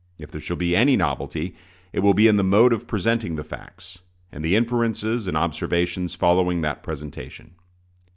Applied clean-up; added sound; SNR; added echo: none; none; none; none.